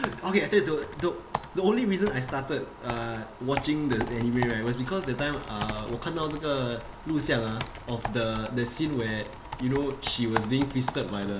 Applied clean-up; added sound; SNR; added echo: none; Computer keyboard; 9 dB; reverberation time 2.4 s.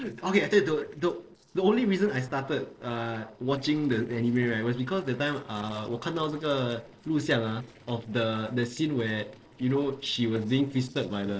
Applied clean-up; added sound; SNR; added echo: neural separator model SepFormer DNS4.